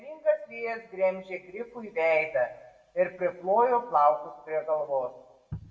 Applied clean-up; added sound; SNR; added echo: none; none; none; reverberation time 0.6 s.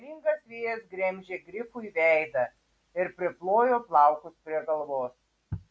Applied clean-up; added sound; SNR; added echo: none; none; none; none.